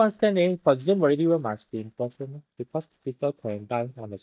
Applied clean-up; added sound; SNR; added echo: neural mask model DeepFilterNet 3.